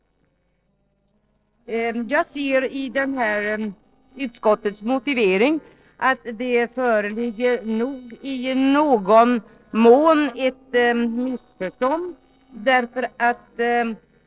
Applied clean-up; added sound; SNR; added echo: neural separator model SepFormer DNS4.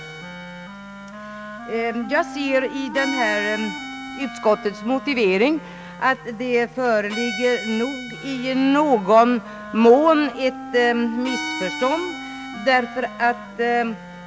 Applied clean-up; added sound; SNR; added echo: none; Wind instrument, woodwind instrument + Bowed string instrument; 12 dB; none.